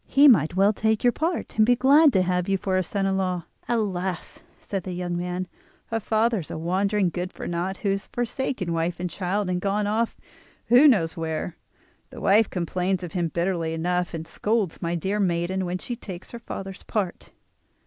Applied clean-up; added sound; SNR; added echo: none; none; none; none.